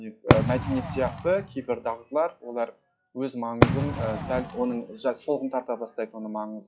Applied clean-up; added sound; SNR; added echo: classical method log-MMSE.